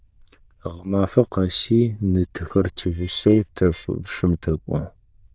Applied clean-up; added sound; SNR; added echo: neural diffusion model UNIVERSE++.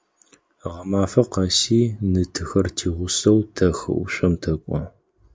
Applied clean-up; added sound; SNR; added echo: none; none; none; none.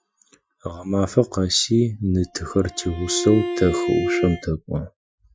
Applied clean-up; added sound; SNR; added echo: classical method Wiener filter.